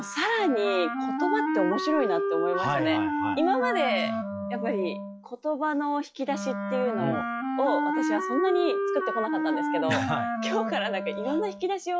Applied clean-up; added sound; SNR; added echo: classical method log-MMSE.